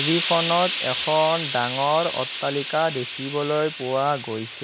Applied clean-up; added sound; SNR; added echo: none; Hiss; 6 dB; none.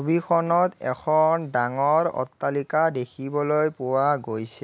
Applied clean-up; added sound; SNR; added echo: none; none; none; none.